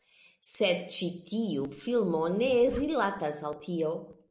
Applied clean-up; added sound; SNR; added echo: none; Zipper (clothing); 19 dB; none.